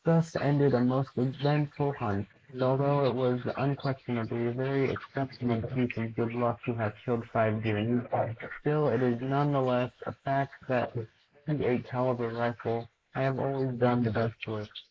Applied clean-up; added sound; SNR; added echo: neural mask model Resemble Enhance denoiser.